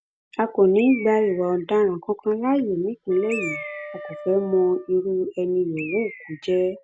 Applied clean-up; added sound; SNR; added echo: none; Wind instrument, woodwind instrument + Bird; 16 dB; none.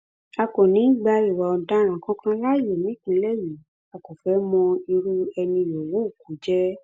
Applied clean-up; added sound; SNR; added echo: none; none; none; none.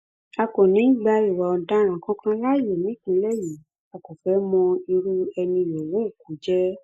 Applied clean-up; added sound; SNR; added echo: neural mask model Resemble Enhance denoiser.